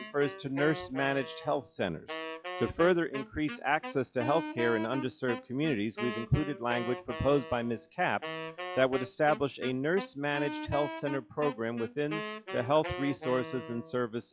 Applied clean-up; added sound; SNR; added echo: classical method log-MMSE.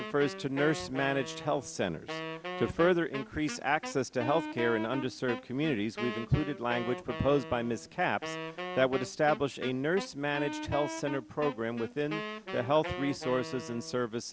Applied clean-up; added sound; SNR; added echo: none; Wind instrument, woodwind instrument; 9 dB; none.